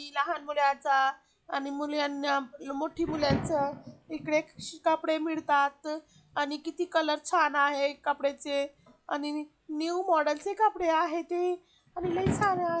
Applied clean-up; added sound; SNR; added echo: classical method log-MMSE.